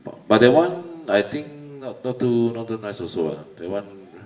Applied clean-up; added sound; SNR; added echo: none; none; none; reverberation time 0.7 s.